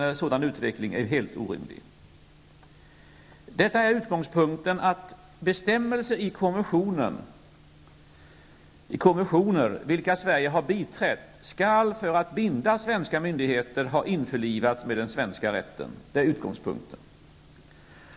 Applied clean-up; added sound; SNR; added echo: none; none; none; none.